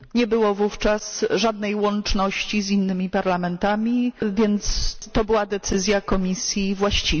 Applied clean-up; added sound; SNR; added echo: none; none; none; none.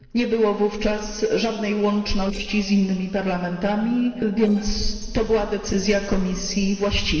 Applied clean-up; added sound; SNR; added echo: neural separator model SepFormer DNS4.